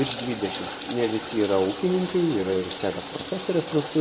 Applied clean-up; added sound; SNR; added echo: none; Bathtub (filling or washing); -1 dB; reverberation time 1.3 s.